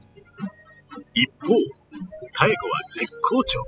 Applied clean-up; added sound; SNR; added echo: classical method spectral subtraction.